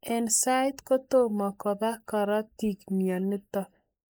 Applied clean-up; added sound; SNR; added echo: neural mask model Resemble Enhance denoiser.